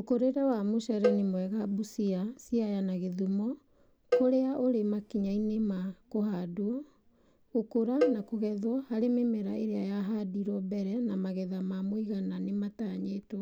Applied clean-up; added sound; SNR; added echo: none; Cowbell; 5 dB; none.